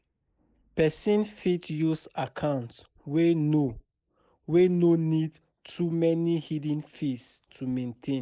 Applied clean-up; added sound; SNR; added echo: neural mask model Resemble Enhance denoiser.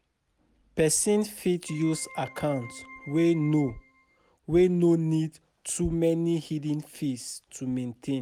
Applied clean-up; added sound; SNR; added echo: none; Keyboard (musical); 20 dB; none.